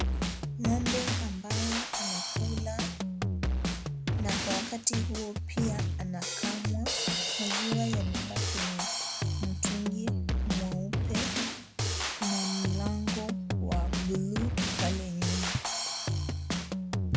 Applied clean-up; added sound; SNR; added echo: none; Drum kit; -5 dB; none.